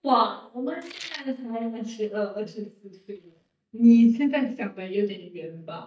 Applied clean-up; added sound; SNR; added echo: neural mask model DeepFilterNet 3.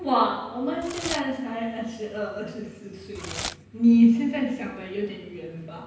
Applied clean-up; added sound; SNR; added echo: none; Packing tape, duct tape / Tearing; 15 dB; reverberation time 0.9 s.